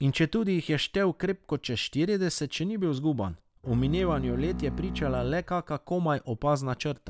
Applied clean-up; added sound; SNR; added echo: none; Bowed string instrument; 6 dB; none.